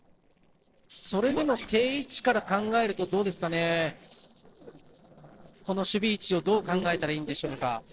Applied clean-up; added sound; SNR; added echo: neural separator model SepFormer DNS4.